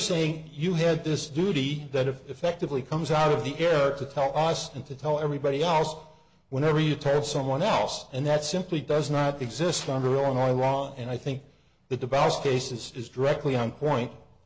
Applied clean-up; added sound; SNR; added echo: none; none; none; none.